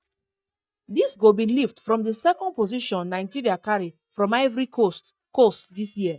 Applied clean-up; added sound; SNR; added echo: neural mask model DeepFilterNet 3.